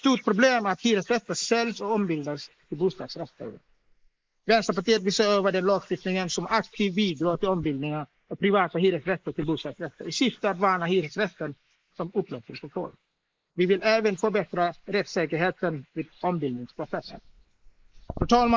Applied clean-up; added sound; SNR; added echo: neural mask model Resemble Enhance denoiser.